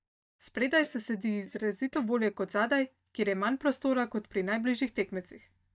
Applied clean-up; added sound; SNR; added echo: neural mask model DeepFilterNet 3.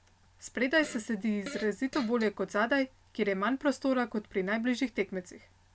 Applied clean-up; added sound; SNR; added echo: none; Fart; 15 dB; none.